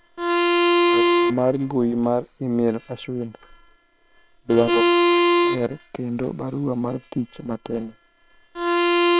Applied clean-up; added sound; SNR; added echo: neural separator model SepFormer WHAM!.